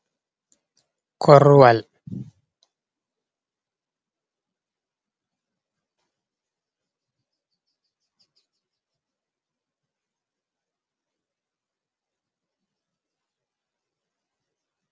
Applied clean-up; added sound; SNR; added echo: none; none; none; none.